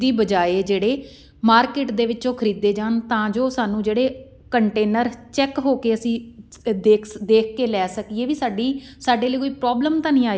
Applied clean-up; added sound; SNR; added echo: none; none; none; none.